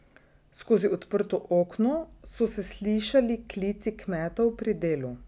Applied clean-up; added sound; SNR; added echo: none; none; none; none.